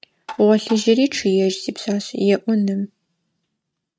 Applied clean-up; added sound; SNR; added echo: neural mask model RNNoise.